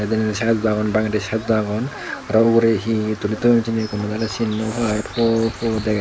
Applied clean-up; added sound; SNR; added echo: none; Bird vocalization, bird call, bird song; 17 dB; none.